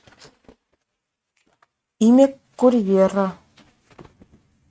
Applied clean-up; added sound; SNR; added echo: neural mask model RNNoise.